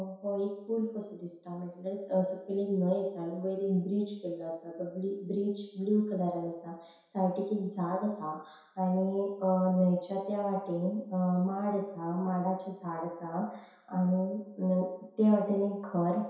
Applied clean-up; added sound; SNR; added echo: none; none; none; reverberation time 0.7 s.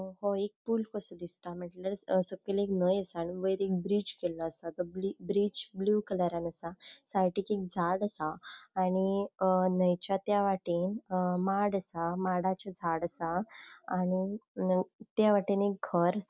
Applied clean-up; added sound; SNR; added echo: none; none; none; none.